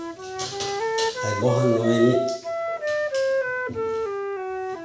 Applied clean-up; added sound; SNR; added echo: none; Wind instrument, woodwind instrument; 0 dB; reverberation time 0.7 s.